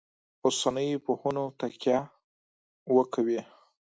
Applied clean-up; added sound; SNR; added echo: none; none; none; none.